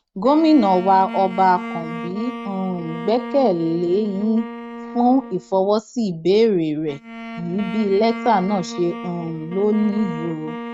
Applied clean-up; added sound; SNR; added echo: neural mask model RNNoise.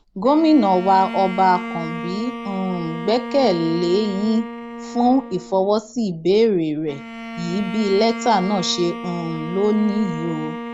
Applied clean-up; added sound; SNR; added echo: none; Bowed string instrument; 11 dB; none.